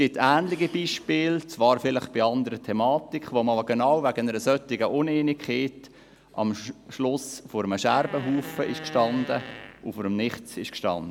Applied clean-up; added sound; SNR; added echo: none; Fart; 15 dB; none.